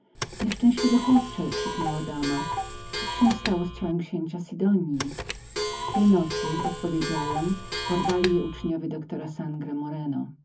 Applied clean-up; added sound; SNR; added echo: none; Clock; 5 dB; reverberation time 0.3 s.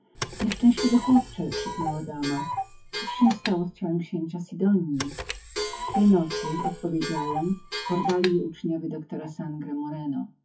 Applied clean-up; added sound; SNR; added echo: classical method WPE with log-MMSE.